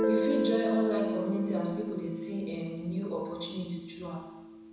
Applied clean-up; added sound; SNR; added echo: none; Guitar; 0 dB; reverberation time 1.0 s.